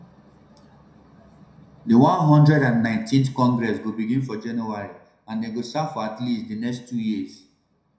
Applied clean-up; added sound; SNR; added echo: none; none; none; reverberation time 0.5 s.